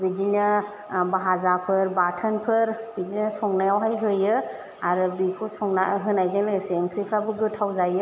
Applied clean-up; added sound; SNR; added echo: none; none; none; none.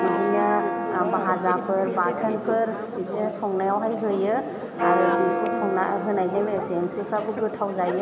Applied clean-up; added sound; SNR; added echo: none; Church bell; 2 dB; none.